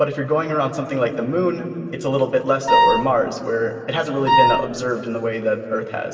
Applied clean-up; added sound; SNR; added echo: none; Wind instrument, woodwind instrument; -3 dB; reverberation time 2.7 s.